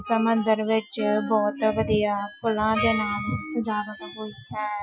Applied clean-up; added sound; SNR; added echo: classical method Wiener filter.